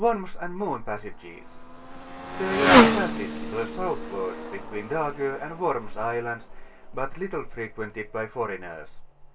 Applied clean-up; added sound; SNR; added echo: none; Motorcycle; -2 dB; reverberation time 0.2 s.